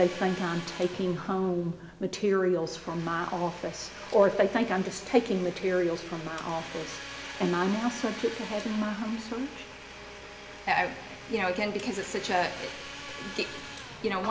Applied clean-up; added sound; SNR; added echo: none; Domestic sounds, home sounds; 13 dB; reverberation time 0.9 s.